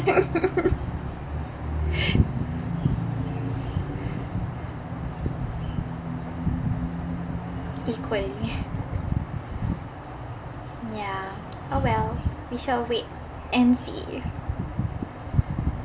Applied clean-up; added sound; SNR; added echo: none; none; none; none.